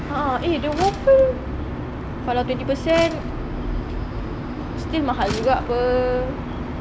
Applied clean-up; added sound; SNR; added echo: none; Slam; 17 dB; none.